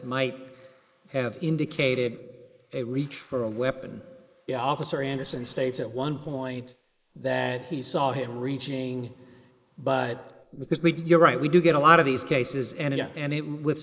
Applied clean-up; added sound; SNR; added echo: neural mask model Resemble Enhance denoiser.